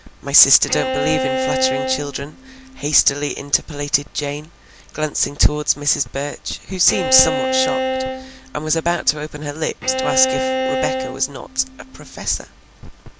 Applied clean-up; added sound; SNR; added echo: none; Bowed string instrument; 2 dB; none.